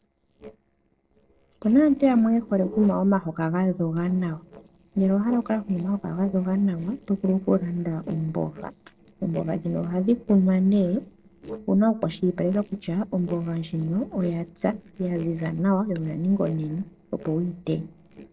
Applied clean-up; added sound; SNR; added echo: neural separator model SepFormer DNS4.